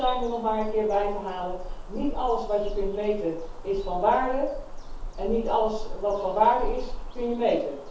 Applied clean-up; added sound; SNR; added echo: none; Bird vocalization, bird call, bird song; 6 dB; reverberation time 0.6 s.